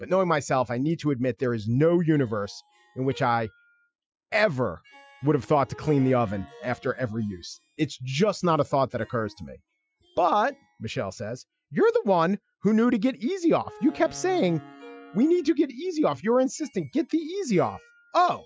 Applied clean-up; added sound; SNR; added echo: classical method Wiener filter.